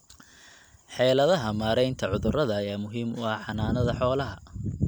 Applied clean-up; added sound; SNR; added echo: none; none; none; none.